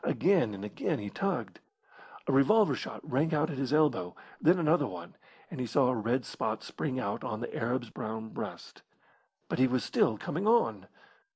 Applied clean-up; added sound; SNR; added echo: none; none; none; none.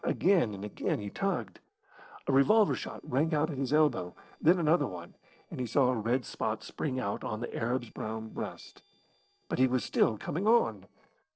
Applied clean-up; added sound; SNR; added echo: neural separator model SepFormer DNS4.